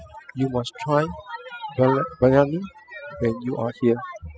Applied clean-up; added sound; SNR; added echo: classical method spectral subtraction.